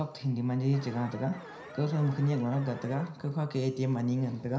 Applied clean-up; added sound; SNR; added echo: none; Alarm; 16 dB; reverberation time 0.5 s.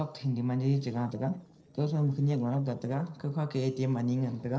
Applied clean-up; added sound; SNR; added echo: neural separator model SepFormer DNS4.